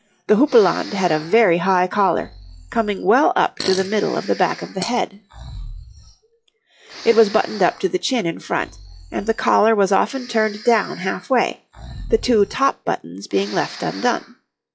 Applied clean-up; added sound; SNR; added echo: classical method log-MMSE.